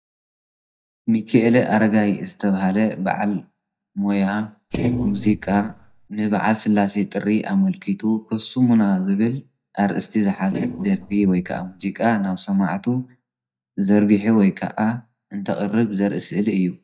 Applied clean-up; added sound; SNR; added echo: neural mask model DeepFilterNet 3.